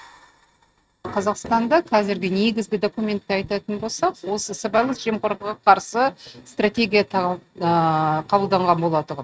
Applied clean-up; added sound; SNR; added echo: neural mask model RNNoise.